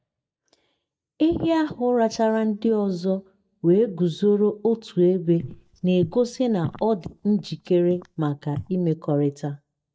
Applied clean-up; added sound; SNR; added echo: neural mask model DeepFilterNet 3.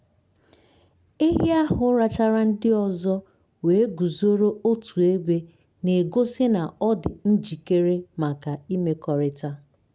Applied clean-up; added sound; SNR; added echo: none; none; none; none.